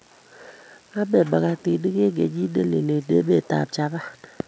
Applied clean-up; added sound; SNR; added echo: none; none; none; none.